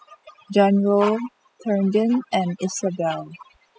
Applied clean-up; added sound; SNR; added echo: classical method spectral subtraction.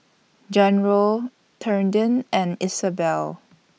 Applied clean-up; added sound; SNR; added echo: none; none; none; none.